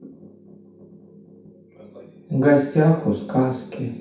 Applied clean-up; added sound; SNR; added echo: none; none; none; reverberation time 0.6 s.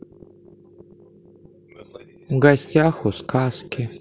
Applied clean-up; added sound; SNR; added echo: none; none; none; none.